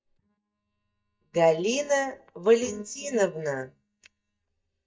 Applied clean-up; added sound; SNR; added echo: neural mask model DeepFilterNet 3.